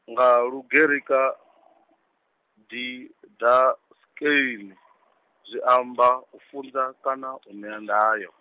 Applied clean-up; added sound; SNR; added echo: none; none; none; none.